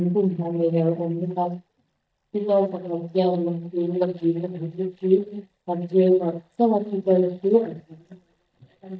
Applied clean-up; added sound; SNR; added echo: neural mask model DeepFilterNet 3.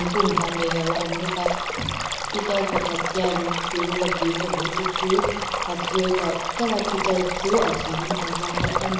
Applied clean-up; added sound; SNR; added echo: none; Stream; 1 dB; reverberation time 1.0 s.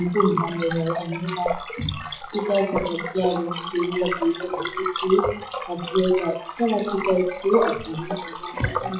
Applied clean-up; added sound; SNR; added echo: classical method WPE with log-MMSE.